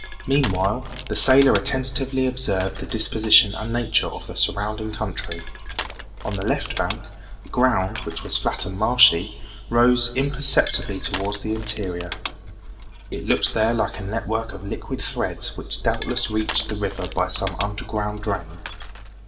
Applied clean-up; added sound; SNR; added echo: none; Crushing; 12 dB; reverberation time 3.0 s.